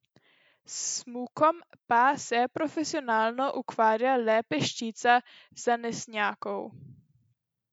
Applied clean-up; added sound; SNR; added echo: none; none; none; none.